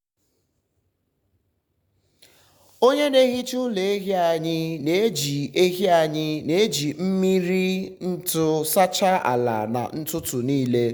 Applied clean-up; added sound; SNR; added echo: none; none; none; none.